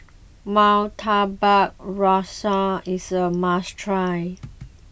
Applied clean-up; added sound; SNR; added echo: none; none; none; none.